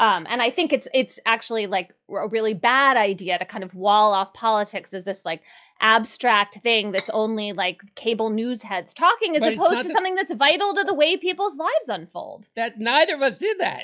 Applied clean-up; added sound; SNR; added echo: classical method log-MMSE.